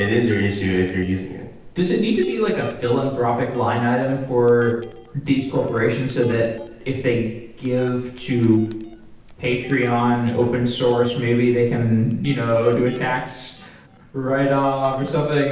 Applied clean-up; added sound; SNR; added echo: neural separator model SepFormer DNS4.